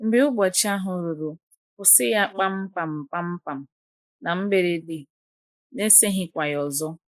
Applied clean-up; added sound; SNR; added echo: neural mask model Resemble Enhance denoiser.